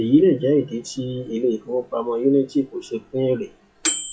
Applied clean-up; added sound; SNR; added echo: classical method WPE with log-MMSE.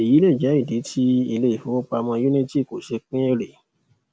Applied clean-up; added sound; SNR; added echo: none; none; none; none.